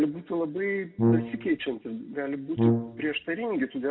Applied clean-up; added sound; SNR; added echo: none; Brass instrument; -4 dB; reverberation time 0.2 s.